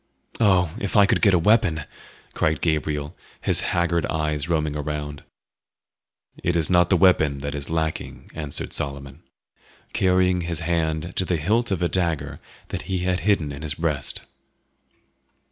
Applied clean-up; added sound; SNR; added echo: none; none; none; none.